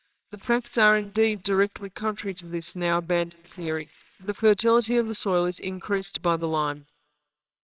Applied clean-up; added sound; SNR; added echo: neural separator model SepFormer WHAMR!.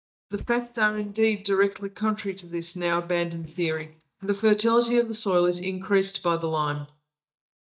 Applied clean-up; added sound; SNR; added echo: neural mask model DeepFilterNet 3.